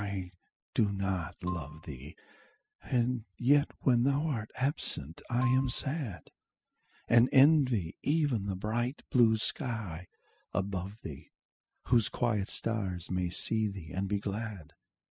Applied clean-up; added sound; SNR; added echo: classical method spectral subtraction.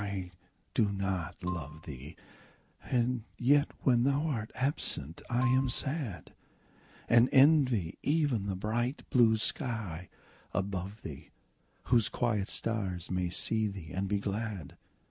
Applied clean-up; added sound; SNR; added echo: none; Marimba, xylophone; 17 dB; none.